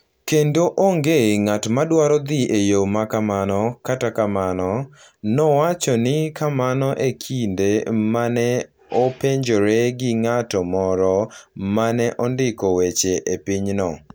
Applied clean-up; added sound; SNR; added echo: none; none; none; none.